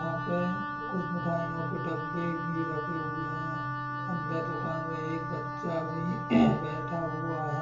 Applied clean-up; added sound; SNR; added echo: none; Wind instrument, woodwind instrument; 4 dB; reverberation time 0.7 s.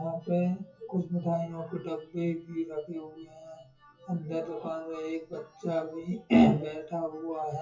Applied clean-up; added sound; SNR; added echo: classical method WPE with log-MMSE.